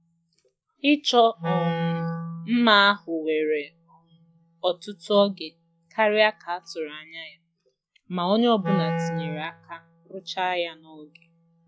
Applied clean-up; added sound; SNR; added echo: classical method log-MMSE.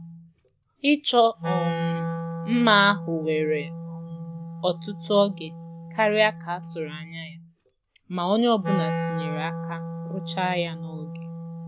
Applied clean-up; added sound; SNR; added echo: none; Wind instrument, woodwind instrument; 7 dB; none.